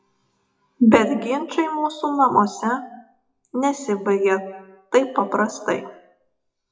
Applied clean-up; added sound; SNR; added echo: classical method WPE with log-MMSE.